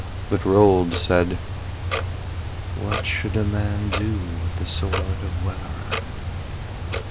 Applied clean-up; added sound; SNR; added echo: none; Clock; 2 dB; none.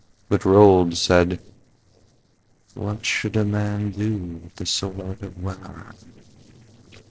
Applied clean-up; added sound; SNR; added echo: neural separator model SepFormer DNS4.